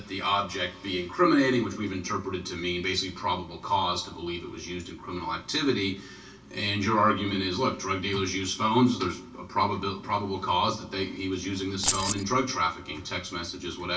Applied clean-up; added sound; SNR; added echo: none; Keys jangling; 1 dB; reverberation time 0.3 s.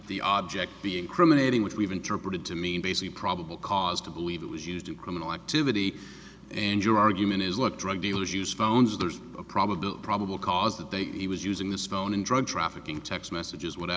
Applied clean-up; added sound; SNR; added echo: none; none; none; none.